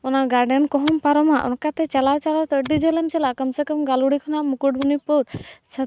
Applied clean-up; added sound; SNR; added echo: neural mask model RNNoise.